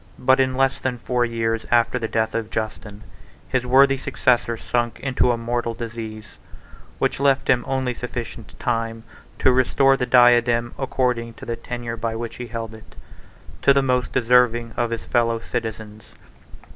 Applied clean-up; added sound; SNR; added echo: none; none; none; none.